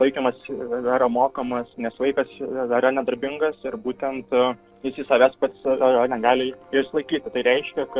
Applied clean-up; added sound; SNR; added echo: neural separator model SepFormer DNS4.